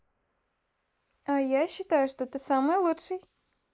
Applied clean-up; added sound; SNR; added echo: neural mask model Resemble Enhance denoiser.